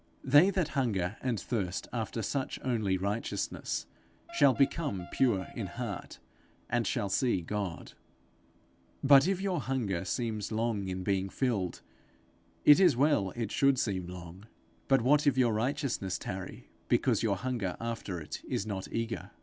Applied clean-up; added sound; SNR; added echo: none; Wind instrument, woodwind instrument; 18 dB; none.